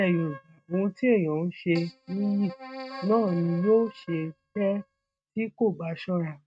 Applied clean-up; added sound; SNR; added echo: neural mask model RNNoise.